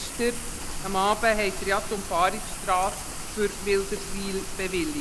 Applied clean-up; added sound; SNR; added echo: none; Rain; 5 dB; none.